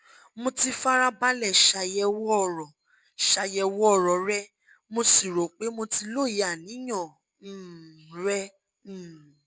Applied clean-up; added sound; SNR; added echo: none; none; none; none.